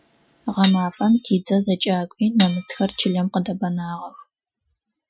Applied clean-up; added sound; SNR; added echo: classical method Wiener filter.